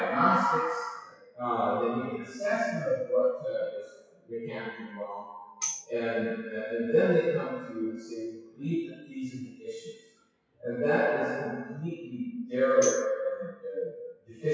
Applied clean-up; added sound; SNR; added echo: classical method WPE with log-MMSE.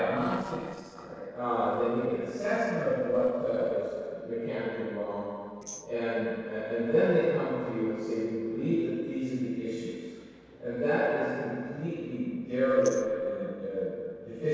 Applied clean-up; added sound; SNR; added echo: neural separator model SepFormer DNS4.